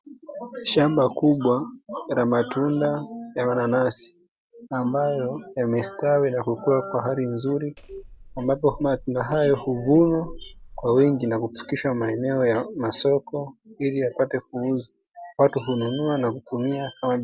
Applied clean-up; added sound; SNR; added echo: none; Hammer; 19 dB; none.